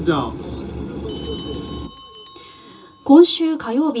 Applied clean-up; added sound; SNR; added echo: none; Bell; 17 dB; reverberation time 0.2 s.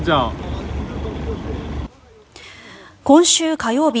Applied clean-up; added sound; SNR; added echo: none; none; none; none.